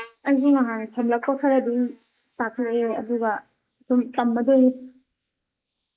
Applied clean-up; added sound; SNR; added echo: neural mask model Resemble Enhance denoiser.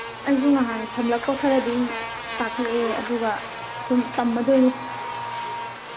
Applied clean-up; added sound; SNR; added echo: none; Buzz; 8 dB; none.